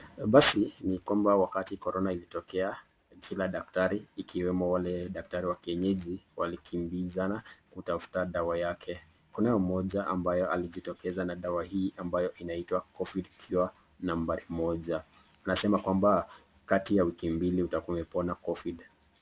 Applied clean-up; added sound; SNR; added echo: none; none; none; none.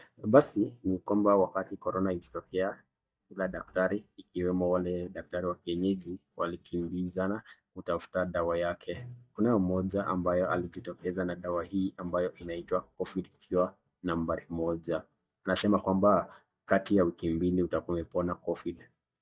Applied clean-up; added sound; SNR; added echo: neural mask model DeepFilterNet 3.